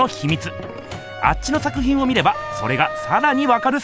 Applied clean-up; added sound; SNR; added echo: none; Wind instrument, woodwind instrument; 9 dB; none.